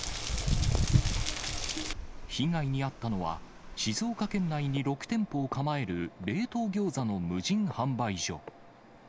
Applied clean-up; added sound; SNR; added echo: none; Walk, footsteps; 3 dB; none.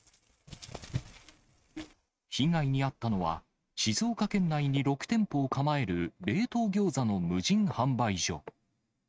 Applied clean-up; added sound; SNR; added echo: neural mask model RNNoise.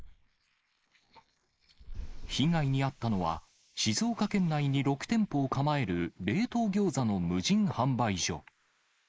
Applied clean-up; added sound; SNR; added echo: neural mask model Resemble Enhance denoiser.